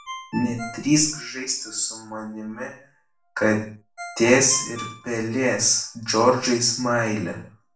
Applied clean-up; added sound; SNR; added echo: none; Ringtone; 18 dB; reverberation time 0.4 s.